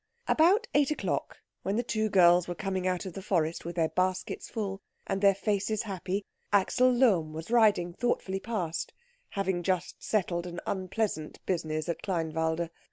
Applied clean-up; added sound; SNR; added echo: none; none; none; none.